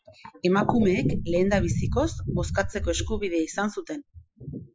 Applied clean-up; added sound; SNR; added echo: classical method Wiener filter.